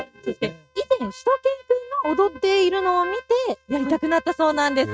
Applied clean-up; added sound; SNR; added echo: neural mask model RNNoise.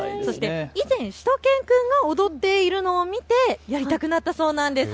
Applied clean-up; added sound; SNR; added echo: none; none; none; none.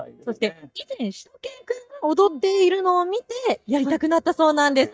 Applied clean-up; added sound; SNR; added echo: neural mask model DeepFilterNet 3.